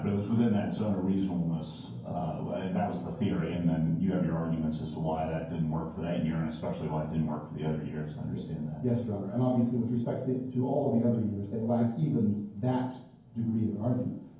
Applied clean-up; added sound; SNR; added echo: none; none; none; reverberation time 0.9 s.